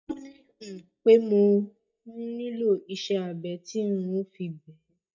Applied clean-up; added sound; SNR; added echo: neural mask model DeepFilterNet 3.